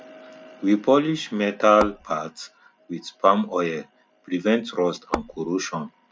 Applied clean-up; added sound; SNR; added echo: none; Tap / Hammer; 7 dB; none.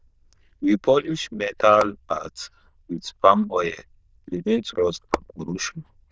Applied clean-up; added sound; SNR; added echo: neural diffusion model UNIVERSE++.